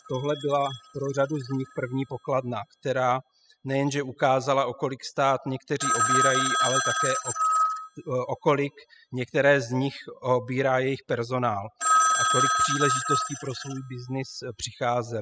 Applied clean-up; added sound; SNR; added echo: classical method spectral subtraction.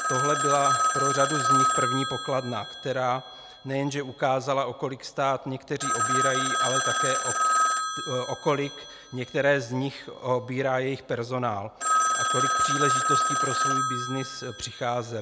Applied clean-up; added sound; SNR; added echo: none; Telephone; -1 dB; none.